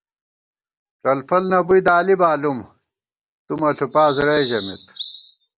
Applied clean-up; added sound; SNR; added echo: none; Bird vocalization, bird call, bird song; 10 dB; none.